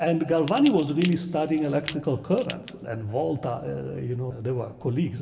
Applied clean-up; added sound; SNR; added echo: none; Crackle / Crushing; 13 dB; reverberation time 1.8 s.